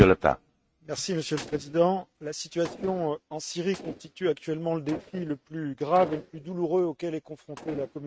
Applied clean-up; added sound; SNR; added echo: neural mask model RNNoise.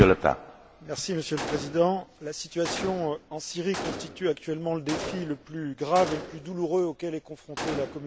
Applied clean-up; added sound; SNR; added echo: none; Gunshot, gunfire; 11 dB; none.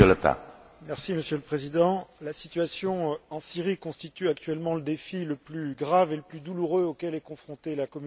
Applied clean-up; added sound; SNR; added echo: none; none; none; none.